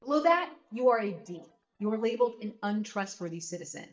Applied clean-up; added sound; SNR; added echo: neural mask model DeepFilterNet 3.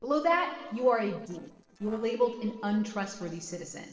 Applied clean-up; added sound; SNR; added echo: neural separator model SepFormer DNS4.